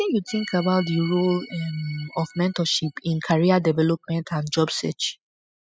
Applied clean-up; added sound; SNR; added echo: classical method spectral subtraction.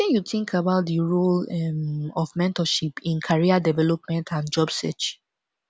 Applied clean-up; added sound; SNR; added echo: none; none; none; none.